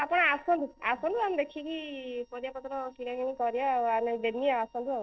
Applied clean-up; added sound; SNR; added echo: neural separator model SepFormer DNS4.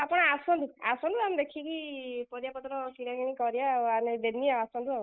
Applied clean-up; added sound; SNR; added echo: neural mask model Resemble Enhance denoiser.